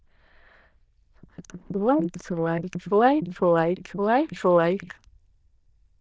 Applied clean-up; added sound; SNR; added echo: neural diffusion model UNIVERSE++.